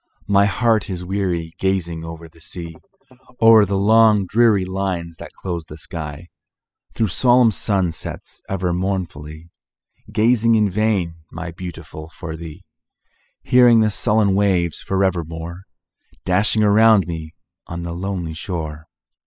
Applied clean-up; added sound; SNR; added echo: classical method spectral subtraction.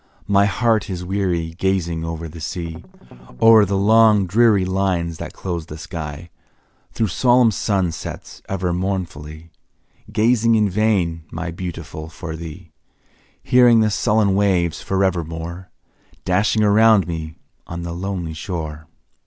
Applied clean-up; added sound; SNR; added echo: none; Strum; 19 dB; none.